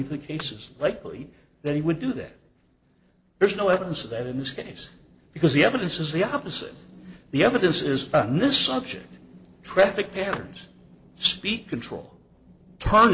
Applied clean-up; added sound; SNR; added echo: neural separator model SepFormer DNS4.